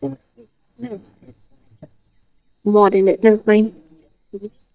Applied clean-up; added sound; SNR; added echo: neural mask model DeepFilterNet 3.